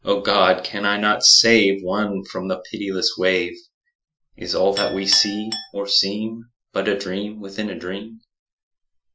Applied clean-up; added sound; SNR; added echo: classical method Wiener filter.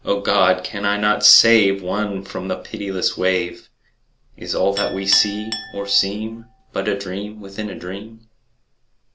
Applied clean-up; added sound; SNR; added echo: none; Chink, clink; 17 dB; none.